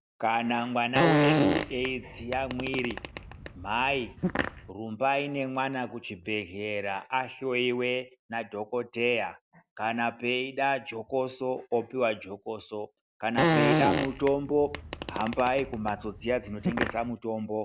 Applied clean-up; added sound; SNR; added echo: none; Fart; 0 dB; none.